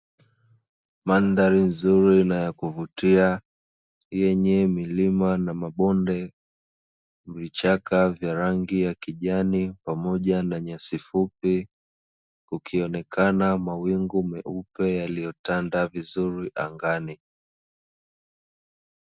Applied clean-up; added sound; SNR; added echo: none; none; none; none.